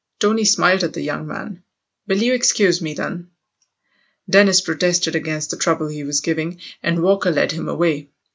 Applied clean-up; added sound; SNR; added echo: none; none; none; none.